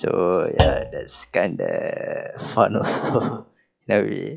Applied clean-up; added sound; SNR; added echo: classical method log-MMSE.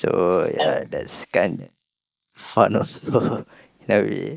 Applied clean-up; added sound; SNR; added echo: neural mask model Resemble Enhance denoiser.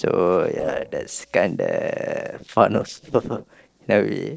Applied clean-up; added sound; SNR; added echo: neural separator model SepFormer DNS4.